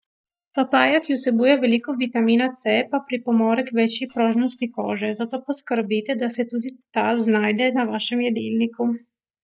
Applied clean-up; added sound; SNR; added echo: neural mask model DeepFilterNet 3.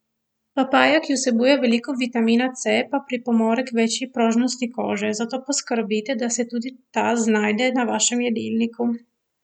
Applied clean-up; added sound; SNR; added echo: none; none; none; none.